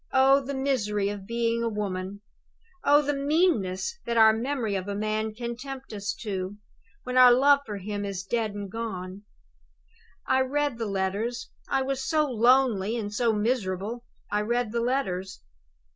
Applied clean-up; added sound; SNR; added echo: none; none; none; none.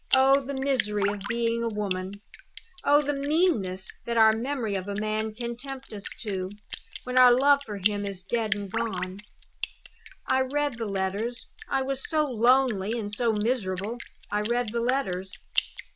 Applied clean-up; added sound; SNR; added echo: none; Drip; 9 dB; none.